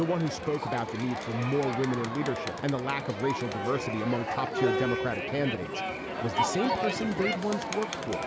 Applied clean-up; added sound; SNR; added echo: none; Crowd; 2 dB; none.